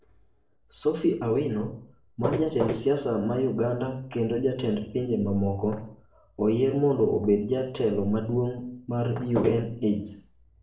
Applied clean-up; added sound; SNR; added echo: neural separator model SepFormer DNS4.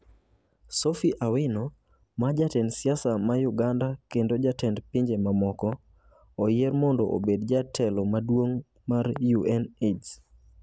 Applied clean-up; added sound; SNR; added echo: none; none; none; none.